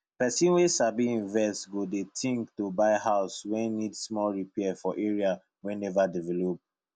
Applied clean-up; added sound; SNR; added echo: none; none; none; none.